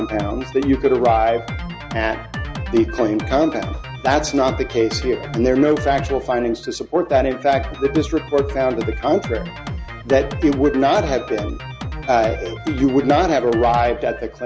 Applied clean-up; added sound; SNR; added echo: none; Drum kit; 9 dB; none.